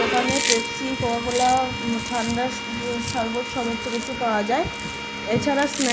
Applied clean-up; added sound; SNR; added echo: none; Chewing, mastication + Bowed string instrument; 5 dB; none.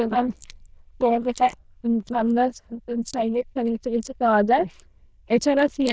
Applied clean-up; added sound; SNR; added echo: neural diffusion model UNIVERSE++.